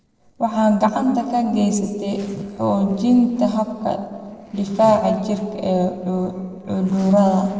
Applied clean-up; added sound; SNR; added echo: neural separator model SepFormer DNS4.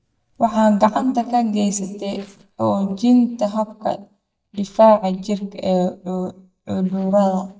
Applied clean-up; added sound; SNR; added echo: neural mask model DeepFilterNet 3.